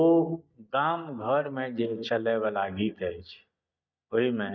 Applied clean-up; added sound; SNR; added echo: neural mask model DeepFilterNet 3.